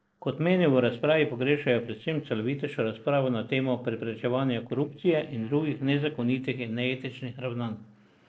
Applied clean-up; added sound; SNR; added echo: neural separator model SepFormer DNS4.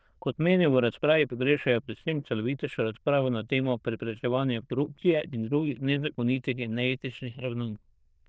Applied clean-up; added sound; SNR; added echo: neural diffusion model UNIVERSE++.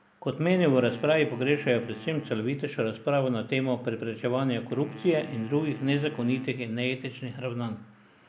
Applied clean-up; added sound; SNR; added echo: none; Wind instrument, woodwind instrument; 20 dB; none.